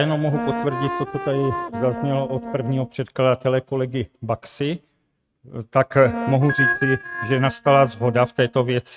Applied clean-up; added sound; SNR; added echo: neural mask model RNNoise.